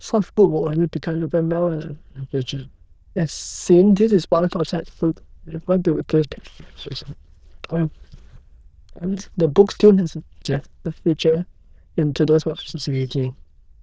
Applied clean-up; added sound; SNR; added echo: neural diffusion model UNIVERSE++.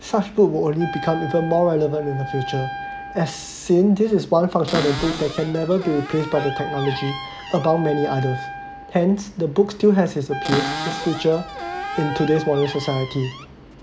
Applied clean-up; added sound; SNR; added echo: none; Wind instrument, woodwind instrument + Cupboard open or close; 9 dB; none.